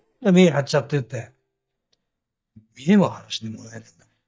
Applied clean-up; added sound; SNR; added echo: neural mask model DeepFilterNet 3.